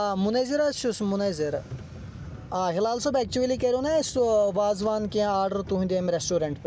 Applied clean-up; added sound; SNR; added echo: none; none; none; none.